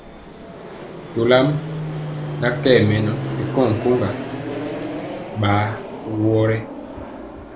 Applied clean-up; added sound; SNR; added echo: none; Fixed-wing aircraft, airplane; 7 dB; none.